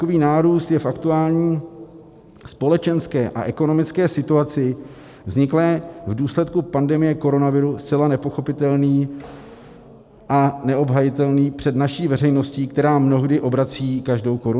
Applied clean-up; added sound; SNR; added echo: none; none; none; none.